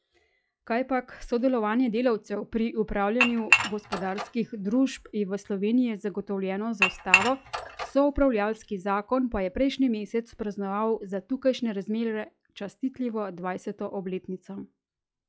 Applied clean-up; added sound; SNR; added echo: classical method log-MMSE.